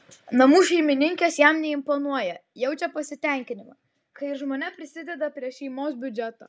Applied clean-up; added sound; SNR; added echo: none; none; none; none.